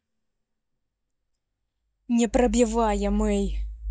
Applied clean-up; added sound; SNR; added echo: neural mask model DeepFilterNet 3.